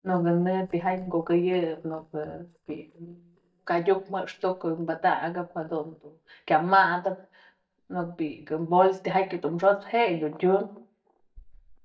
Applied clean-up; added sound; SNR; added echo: neural mask model DeepFilterNet 3.